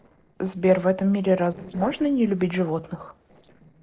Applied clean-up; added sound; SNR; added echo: neural separator model SepFormer DNS4.